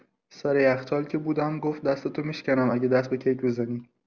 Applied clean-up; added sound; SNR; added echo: none; none; none; none.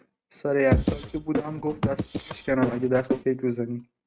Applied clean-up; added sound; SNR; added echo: neural mask model RNNoise.